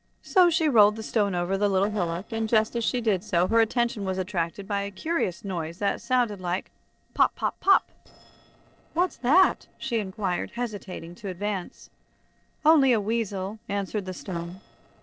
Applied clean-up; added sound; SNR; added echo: neural separator model SepFormer DNS4.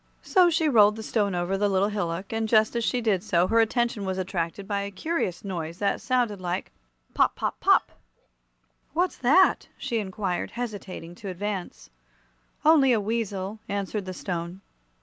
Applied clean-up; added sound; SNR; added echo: none; none; none; none.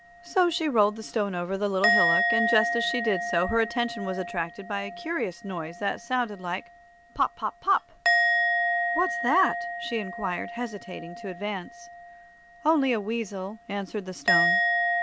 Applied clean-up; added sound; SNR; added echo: none; Musical instrument; 1 dB; none.